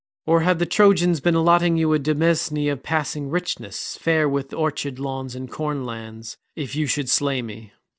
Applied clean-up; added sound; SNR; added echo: none; none; none; none.